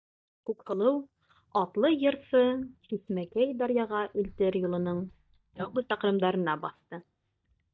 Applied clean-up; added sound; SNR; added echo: neural mask model DeepFilterNet 3.